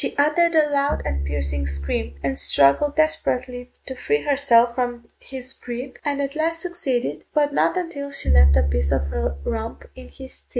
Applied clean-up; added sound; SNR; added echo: neural mask model RNNoise.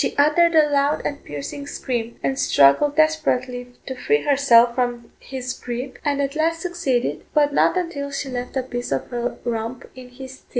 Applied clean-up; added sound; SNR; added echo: neural separator model SepFormer DNS4.